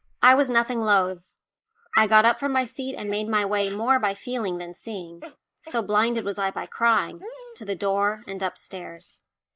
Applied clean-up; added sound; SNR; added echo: neural mask model Resemble Enhance denoiser.